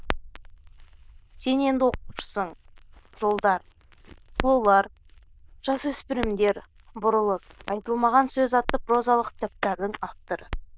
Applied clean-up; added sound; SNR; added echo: neural diffusion model UNIVERSE++.